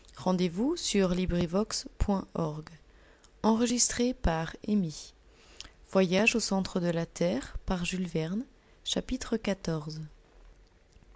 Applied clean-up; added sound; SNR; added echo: none; none; none; none.